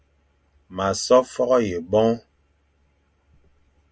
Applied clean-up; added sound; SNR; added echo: none; none; none; none.